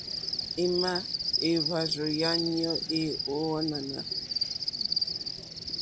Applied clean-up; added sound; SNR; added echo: none; Cricket; 1 dB; none.